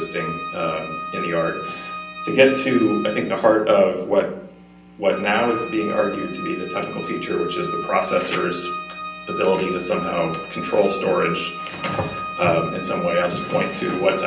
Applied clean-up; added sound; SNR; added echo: none; Organ; 10 dB; reverberation time 0.6 s.